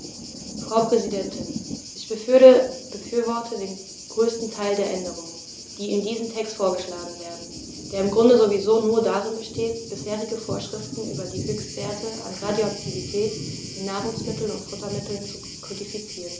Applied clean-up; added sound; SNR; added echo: none; Thunder; 12 dB; none.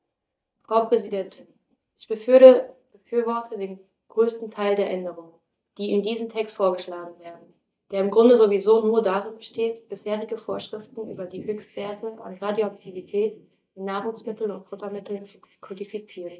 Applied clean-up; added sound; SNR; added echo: neural mask model DeepFilterNet 3.